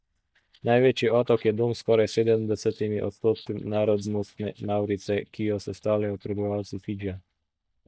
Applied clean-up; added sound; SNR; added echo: neural mask model DeepFilterNet 3.